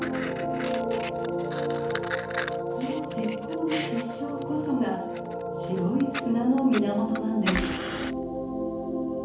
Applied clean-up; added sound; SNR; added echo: none; Fire; 10 dB; reverberation time 0.7 s.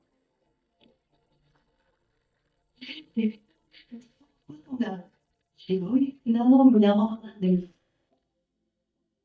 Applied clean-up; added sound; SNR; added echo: neural mask model DeepFilterNet 3.